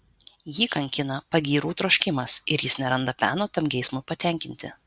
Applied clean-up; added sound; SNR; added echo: none; none; none; none.